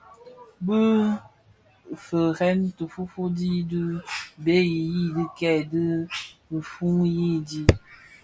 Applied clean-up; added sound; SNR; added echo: none; none; none; none.